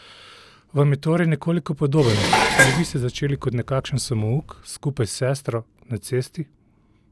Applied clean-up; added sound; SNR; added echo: none; Dishes, pots, and pans; 0 dB; none.